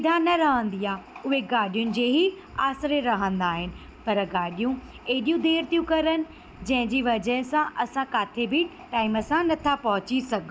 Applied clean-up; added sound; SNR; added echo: none; none; none; none.